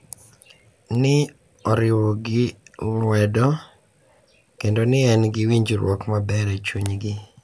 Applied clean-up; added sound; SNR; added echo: none; none; none; none.